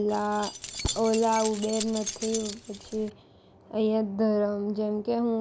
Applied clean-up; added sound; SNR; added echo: none; Keys jangling; 9 dB; none.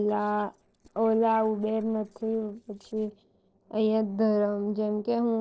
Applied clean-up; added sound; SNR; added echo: neural separator model SepFormer DNS4.